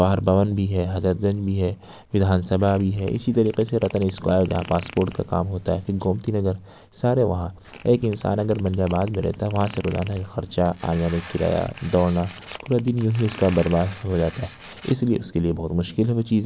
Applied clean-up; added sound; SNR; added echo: none; Fart + Tearing; 19 dB; none.